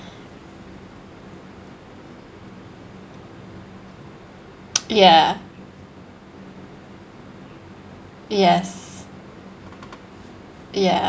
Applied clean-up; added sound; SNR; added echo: none; none; none; none.